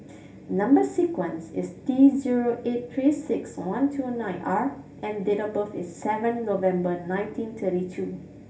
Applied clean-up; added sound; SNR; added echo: none; none; none; reverberation time 0.3 s.